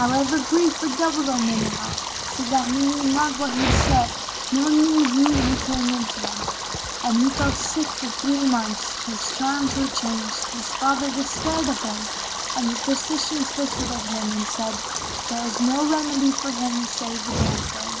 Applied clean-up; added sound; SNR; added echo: none; Stream + Dog; 3 dB; none.